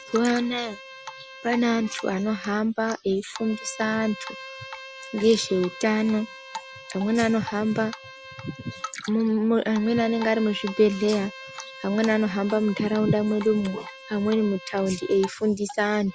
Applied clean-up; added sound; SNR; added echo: none; Bowed string instrument + Drip; 15 dB; none.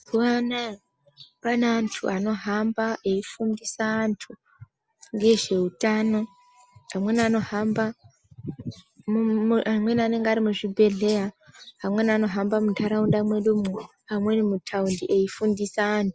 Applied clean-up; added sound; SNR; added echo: none; none; none; none.